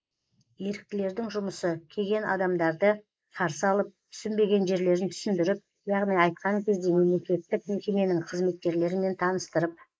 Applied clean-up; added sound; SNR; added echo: neural mask model Resemble Enhance denoiser.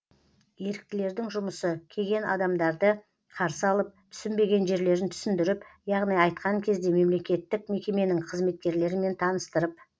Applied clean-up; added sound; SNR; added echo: none; none; none; none.